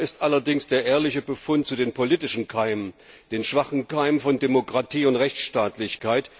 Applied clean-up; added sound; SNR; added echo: none; none; none; none.